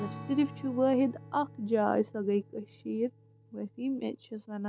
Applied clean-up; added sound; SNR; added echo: none; Strum; 17 dB; none.